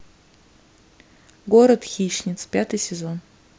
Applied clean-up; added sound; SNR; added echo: none; none; none; none.